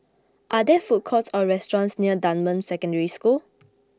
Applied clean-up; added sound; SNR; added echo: none; none; none; none.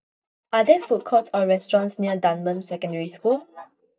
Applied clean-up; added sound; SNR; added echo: neural mask model DeepFilterNet 3.